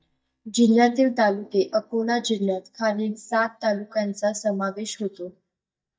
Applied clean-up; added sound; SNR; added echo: neural mask model DeepFilterNet 3.